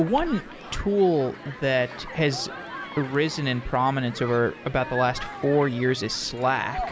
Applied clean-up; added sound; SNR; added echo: none; Human group actions; 13 dB; none.